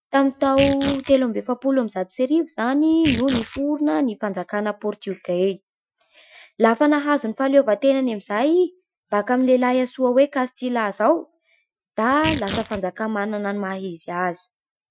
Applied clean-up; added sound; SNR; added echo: classical method Wiener filter.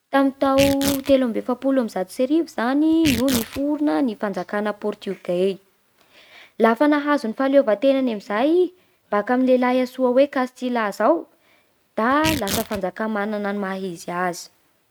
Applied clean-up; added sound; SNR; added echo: none; Tearing; 11 dB; none.